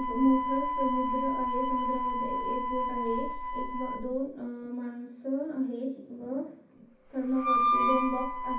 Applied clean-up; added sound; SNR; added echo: none; Harmonica; -1 dB; reverberation time 0.6 s.